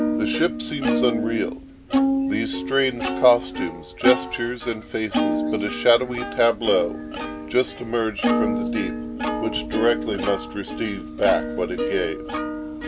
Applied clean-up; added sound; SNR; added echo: none; Plucked string instrument; 2 dB; none.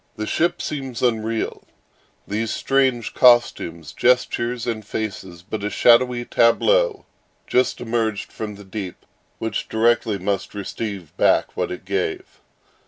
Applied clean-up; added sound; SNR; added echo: none; none; none; none.